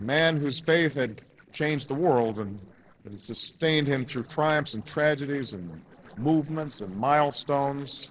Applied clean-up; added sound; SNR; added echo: neural separator model SepFormer DNS4.